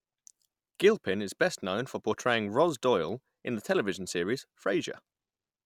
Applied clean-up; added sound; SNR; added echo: none; none; none; none.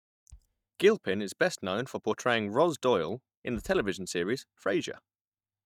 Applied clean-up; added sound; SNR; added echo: neural mask model DeepFilterNet 3.